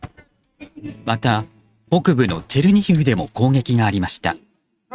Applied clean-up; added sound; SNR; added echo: neural mask model RNNoise.